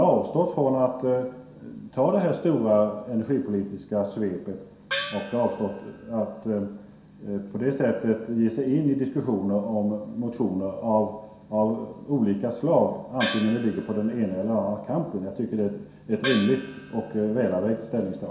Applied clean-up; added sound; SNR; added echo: none; Gong; 9 dB; reverberation time 0.7 s.